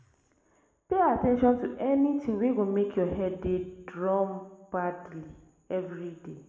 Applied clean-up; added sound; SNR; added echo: none; none; none; reverberation time 0.9 s.